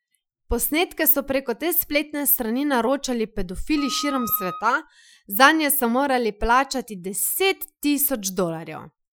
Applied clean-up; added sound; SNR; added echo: classical method Wiener filter.